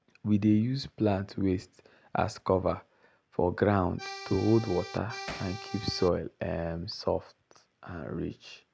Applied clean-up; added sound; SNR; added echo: none; Accordion + Hammer; 11 dB; none.